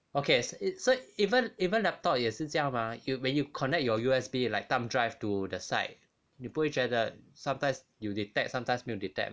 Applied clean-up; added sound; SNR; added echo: none; none; none; none.